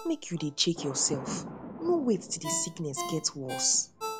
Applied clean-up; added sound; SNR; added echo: none; Thunder + Ringtone; 9 dB; none.